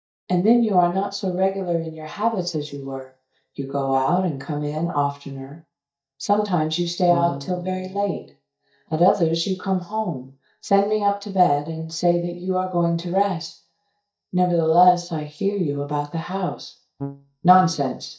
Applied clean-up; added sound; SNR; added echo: neural mask model DeepFilterNet 3.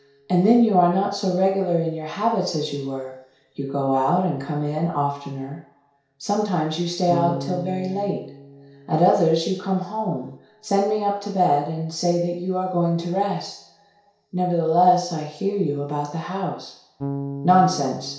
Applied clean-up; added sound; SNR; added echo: none; Bass guitar; 17 dB; reverberation time 0.6 s.